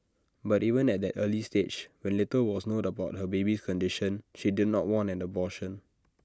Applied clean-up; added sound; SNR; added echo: none; none; none; none.